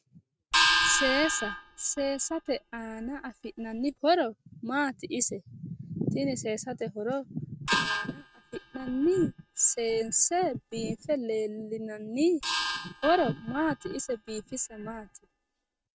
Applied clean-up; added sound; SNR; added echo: neural mask model RNNoise.